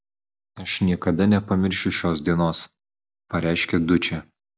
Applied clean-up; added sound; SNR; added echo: none; none; none; none.